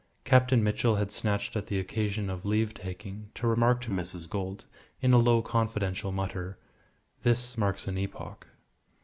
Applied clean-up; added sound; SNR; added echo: none; none; none; none.